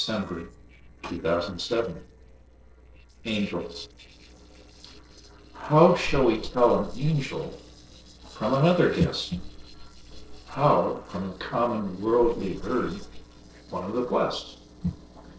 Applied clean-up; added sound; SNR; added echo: neural separator model SepFormer DNS4.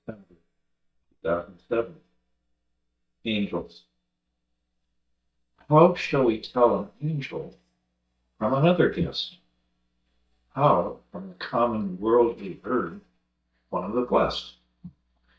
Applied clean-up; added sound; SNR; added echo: neural mask model DeepFilterNet 3.